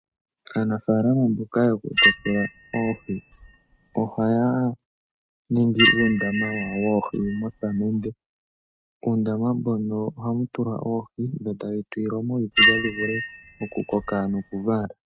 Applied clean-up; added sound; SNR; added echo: neural mask model RNNoise.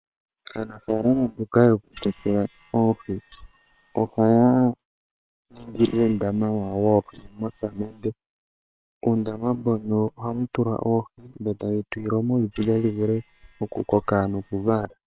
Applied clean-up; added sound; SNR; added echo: neural separator model SepFormer WHAM!.